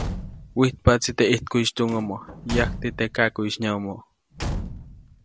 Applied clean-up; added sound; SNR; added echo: none; Slam / Truck / Car; 10 dB; none.